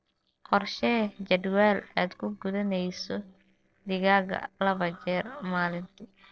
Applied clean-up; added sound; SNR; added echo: neural separator model SepFormer DNS4.